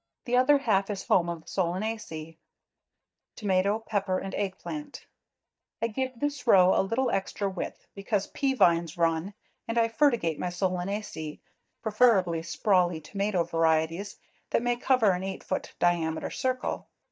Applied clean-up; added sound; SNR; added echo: neural mask model DeepFilterNet 3.